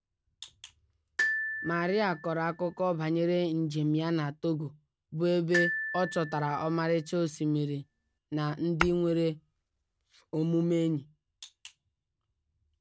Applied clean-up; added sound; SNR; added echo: none; Tap / Glass + Glockenspiel; 6 dB; none.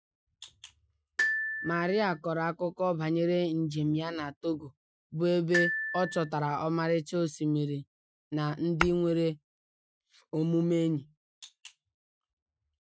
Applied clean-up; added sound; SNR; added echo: classical method Wiener filter.